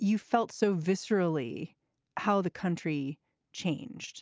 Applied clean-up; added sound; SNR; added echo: none; none; none; none.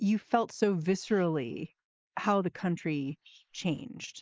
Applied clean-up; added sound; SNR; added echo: neural mask model Resemble Enhance denoiser.